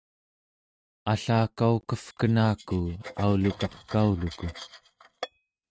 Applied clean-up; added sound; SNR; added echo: neural mask model RNNoise.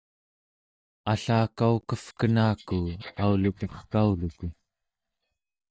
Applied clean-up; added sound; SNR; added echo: neural mask model DeepFilterNet 3.